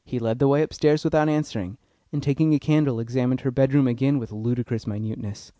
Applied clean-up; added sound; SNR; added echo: none; none; none; none.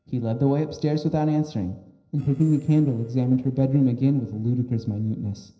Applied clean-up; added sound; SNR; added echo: neural separator model SepFormer DNS4.